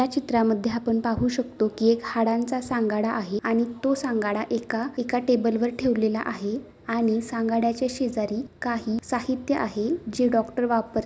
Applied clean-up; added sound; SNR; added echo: none; none; none; none.